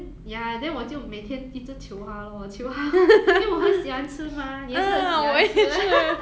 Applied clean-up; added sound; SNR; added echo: none; none; none; none.